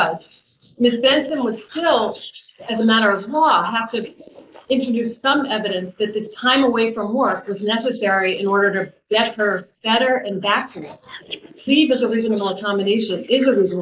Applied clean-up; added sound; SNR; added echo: neural mask model Resemble Enhance denoiser.